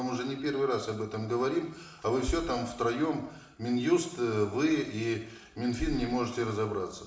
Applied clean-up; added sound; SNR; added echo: none; none; none; reverberation time 0.7 s.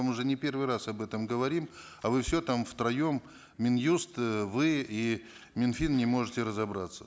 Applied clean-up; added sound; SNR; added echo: none; none; none; none.